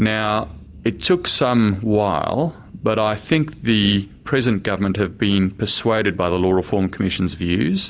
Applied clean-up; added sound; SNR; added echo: none; none; none; none.